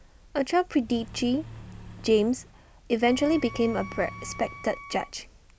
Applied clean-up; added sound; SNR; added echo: none; Accelerating, revving, vroom / Car + Wind instrument, woodwind instrument; 15 dB; none.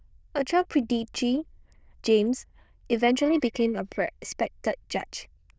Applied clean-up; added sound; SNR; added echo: neural diffusion model UNIVERSE++.